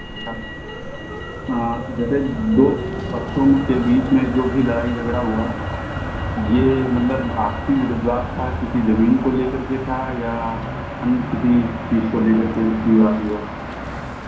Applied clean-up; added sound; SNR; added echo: none; Motor vehicle (road); 7 dB; reverberation time 0.6 s.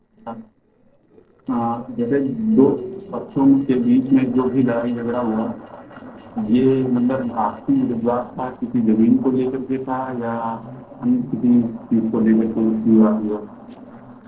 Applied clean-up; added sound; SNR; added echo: neural separator model SepFormer DNS4.